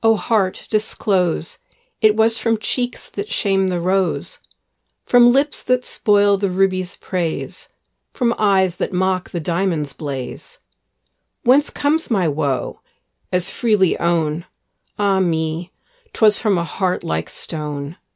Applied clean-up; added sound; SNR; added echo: none; none; none; none.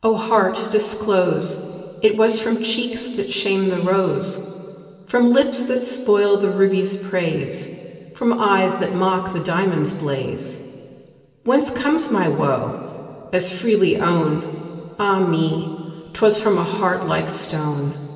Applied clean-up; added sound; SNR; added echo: none; none; none; reverberation time 2.9 s.